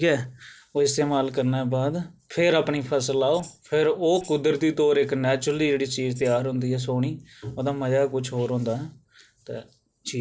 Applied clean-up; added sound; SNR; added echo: neural separator model SepFormer DNS4.